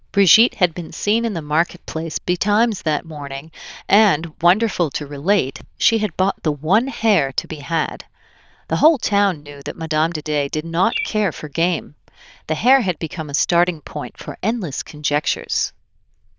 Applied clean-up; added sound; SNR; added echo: neural diffusion model UNIVERSE++.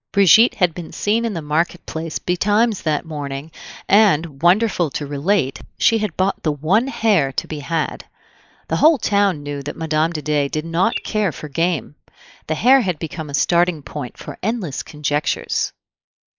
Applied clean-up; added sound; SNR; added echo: neural mask model Resemble Enhance denoiser.